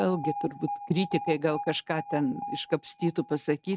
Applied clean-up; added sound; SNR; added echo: neural mask model RNNoise.